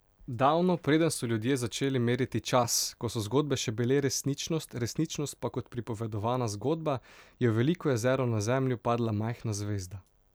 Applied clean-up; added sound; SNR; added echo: none; none; none; none.